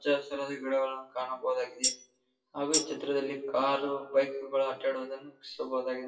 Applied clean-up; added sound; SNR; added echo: classical method WPE with log-MMSE.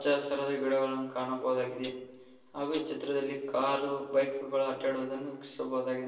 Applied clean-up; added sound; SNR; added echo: none; Tambourine; 5 dB; reverberation time 1.0 s.